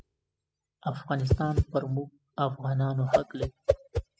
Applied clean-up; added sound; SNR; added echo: classical method spectral subtraction.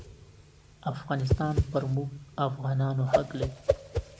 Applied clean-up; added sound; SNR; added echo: none; Whoosh, swoosh, swish; 1 dB; none.